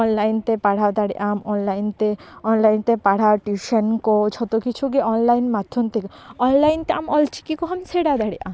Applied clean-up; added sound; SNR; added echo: none; none; none; none.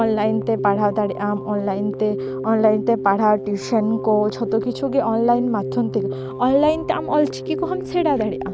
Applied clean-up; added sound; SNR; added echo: none; Keyboard (musical); 8 dB; none.